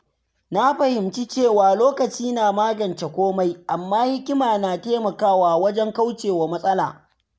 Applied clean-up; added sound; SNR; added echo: none; none; none; none.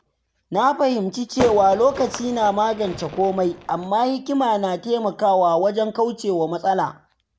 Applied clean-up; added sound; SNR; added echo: none; Fireworks; 12 dB; none.